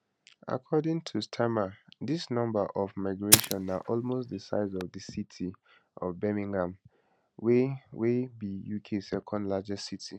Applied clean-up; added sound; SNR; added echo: none; Fire; -3 dB; none.